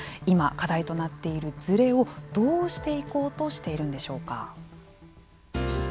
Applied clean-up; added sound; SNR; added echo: none; none; none; none.